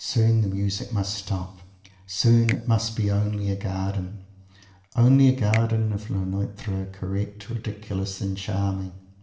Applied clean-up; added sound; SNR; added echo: none; Finger snapping; 19 dB; reverberation time 1.0 s.